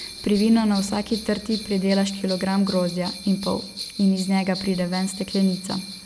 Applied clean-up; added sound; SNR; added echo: none; Bell; 13 dB; none.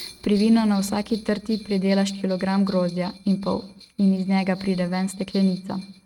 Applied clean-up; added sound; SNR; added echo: neural mask model RNNoise.